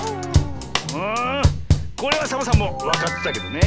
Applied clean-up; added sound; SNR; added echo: none; Drum / Drum kit; -3 dB; none.